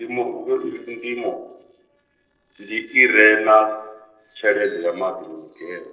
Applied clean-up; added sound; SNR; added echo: neural separator model SepFormer DNS4.